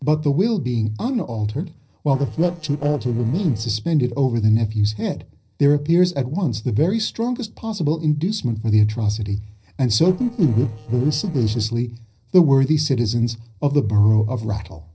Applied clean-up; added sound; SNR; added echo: neural separator model SepFormer DNS4.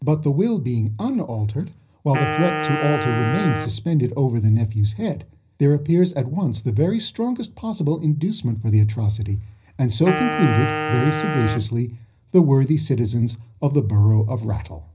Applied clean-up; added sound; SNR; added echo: none; Wind instrument, woodwind instrument; 7 dB; reverberation time 0.4 s.